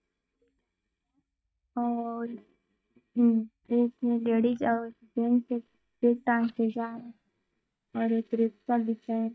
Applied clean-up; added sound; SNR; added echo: neural mask model DeepFilterNet 3.